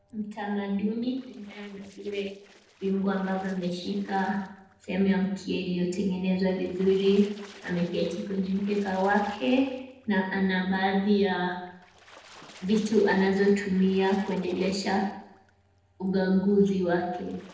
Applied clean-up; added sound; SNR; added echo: neural separator model SepFormer DNS4.